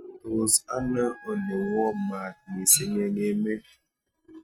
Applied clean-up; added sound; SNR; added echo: neural mask model RNNoise.